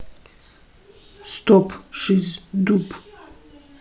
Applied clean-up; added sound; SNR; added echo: none; none; none; none.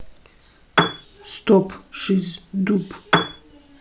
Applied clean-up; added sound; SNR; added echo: none; Piano; -5 dB; none.